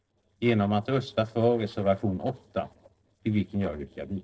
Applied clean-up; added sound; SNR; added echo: neural separator model SepFormer DNS4.